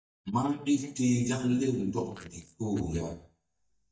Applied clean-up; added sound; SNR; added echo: neural mask model DeepFilterNet 3.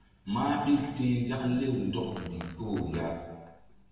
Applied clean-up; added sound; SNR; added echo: none; Fart; 18 dB; reverberation time 1.2 s.